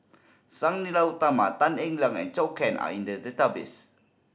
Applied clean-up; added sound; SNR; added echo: none; none; none; none.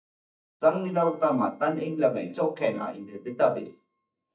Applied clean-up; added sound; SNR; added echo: neural mask model DeepFilterNet 3.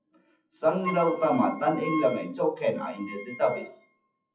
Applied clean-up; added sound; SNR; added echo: classical method WPE with log-MMSE.